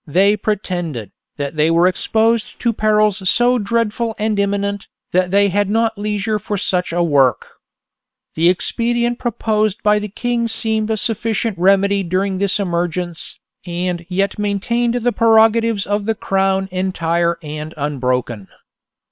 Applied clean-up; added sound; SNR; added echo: neural separator model SepFormer WHAM!.